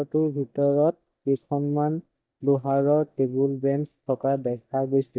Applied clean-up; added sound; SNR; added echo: neural mask model DeepFilterNet 3.